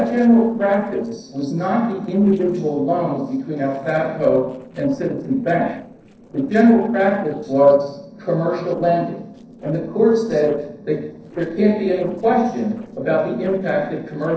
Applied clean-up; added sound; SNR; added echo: neural separator model SepFormer DNS4.